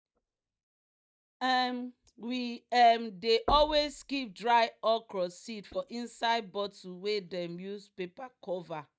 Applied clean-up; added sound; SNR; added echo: neural mask model DeepFilterNet 3.